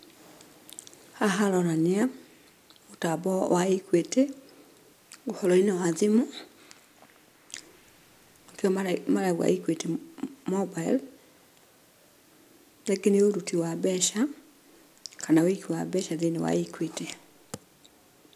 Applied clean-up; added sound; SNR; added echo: none; none; none; none.